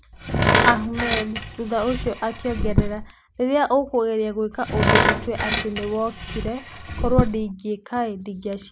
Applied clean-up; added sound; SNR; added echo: none; Tools; -2 dB; none.